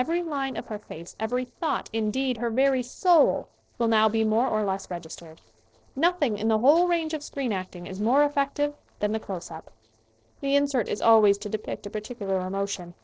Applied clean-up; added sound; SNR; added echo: neural separator model SepFormer DNS4.